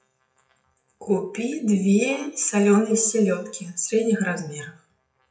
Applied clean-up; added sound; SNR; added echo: classical method WPE with log-MMSE.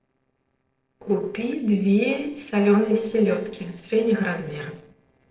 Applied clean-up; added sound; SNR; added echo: neural separator model SepFormer DNS4.